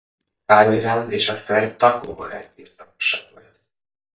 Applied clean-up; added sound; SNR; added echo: neural mask model DeepFilterNet 3.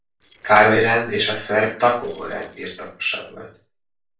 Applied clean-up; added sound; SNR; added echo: neural separator model SepFormer DNS4.